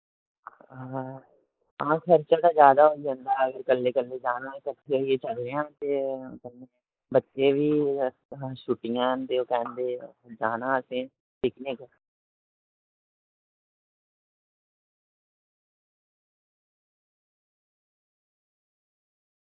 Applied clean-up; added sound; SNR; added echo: neural mask model Resemble Enhance denoiser.